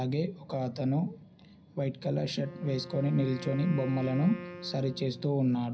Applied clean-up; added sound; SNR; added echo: none; Wind instrument, woodwind instrument; 16 dB; reverberation time 0.5 s.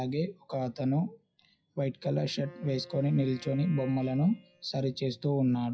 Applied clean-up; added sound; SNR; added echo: classical method WPE with log-MMSE.